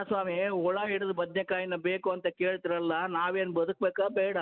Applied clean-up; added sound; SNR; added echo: none; none; none; none.